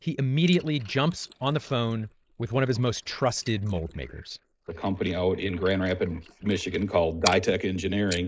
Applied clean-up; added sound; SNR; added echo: neural mask model Resemble Enhance denoiser.